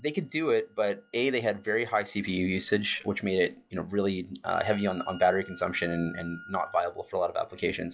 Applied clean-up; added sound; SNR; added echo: classical method log-MMSE.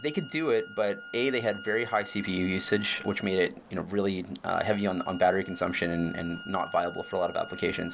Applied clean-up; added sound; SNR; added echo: none; Wind instrument, woodwind instrument; 16 dB; none.